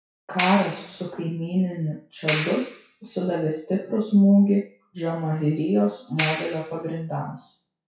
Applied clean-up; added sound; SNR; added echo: classical method WPE with log-MMSE.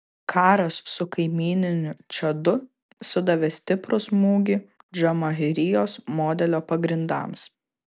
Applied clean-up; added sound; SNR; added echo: none; none; none; none.